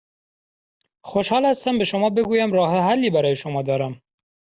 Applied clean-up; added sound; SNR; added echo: none; none; none; none.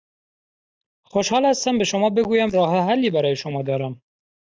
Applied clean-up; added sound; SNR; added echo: neural mask model DeepFilterNet 3.